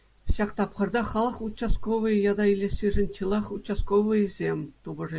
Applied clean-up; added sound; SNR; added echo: none; none; none; none.